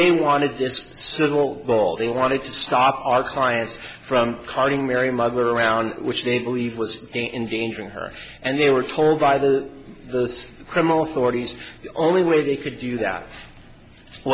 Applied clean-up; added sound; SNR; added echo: none; none; none; none.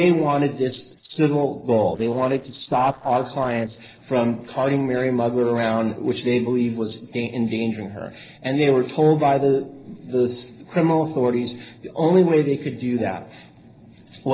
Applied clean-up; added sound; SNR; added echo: neural separator model SepFormer DNS4.